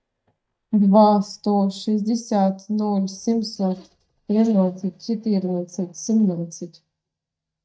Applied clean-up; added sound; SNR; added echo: neural mask model DeepFilterNet 3.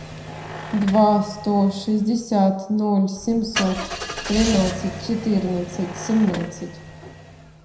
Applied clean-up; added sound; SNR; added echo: none; Engine starting / Car; 11 dB; reverberation time 0.8 s.